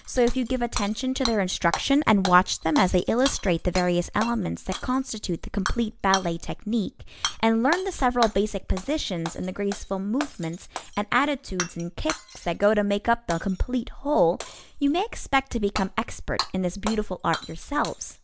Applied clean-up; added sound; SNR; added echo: none; Shatter / Hammer; 12 dB; none.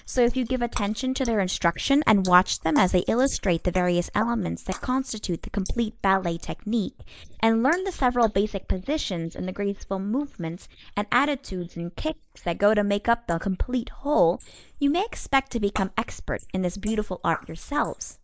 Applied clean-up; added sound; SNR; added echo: neural mask model Resemble Enhance denoiser.